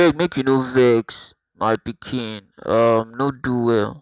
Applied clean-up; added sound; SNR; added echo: none; none; none; none.